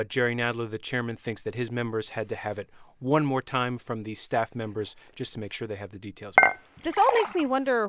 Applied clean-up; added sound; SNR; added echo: none; Dishes, pots, and pans / Chink, clink; -3 dB; none.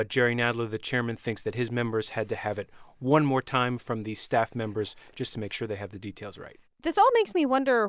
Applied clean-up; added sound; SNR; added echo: none; none; none; none.